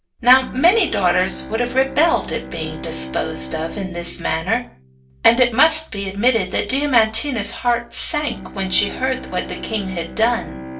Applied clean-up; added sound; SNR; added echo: none; Bowed string instrument; 14 dB; reverberation time 0.3 s.